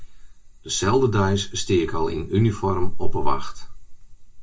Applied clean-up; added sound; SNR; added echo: none; none; none; reverberation time 0.2 s.